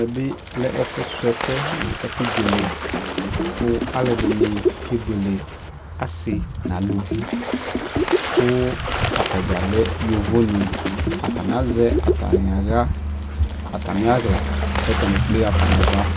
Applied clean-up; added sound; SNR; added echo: none; Water / Bird + Bathtub (filling or washing); 4 dB; none.